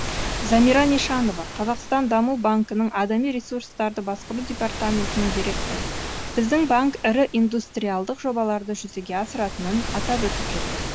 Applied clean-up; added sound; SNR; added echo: none; Waves, surf; 7 dB; none.